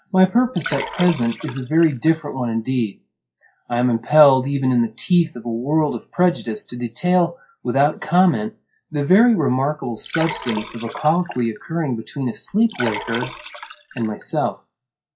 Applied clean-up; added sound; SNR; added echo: classical method WPE with log-MMSE.